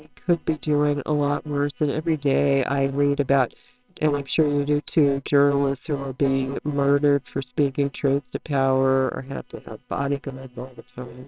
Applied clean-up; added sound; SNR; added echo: neural separator model SepFormer WHAMR!.